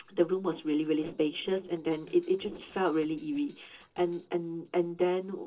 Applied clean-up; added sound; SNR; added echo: neural separator model SepFormer DNS4.